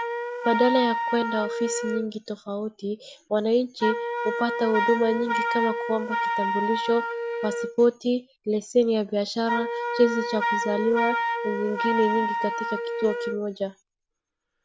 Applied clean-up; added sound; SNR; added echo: none; Wind instrument, woodwind instrument; 3 dB; none.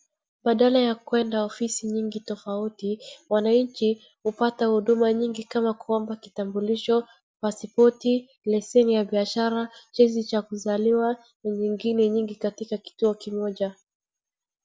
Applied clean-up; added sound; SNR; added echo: none; none; none; none.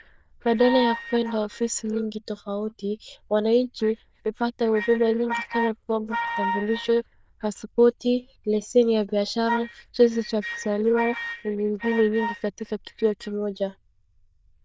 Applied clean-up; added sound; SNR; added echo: neural diffusion model UNIVERSE++.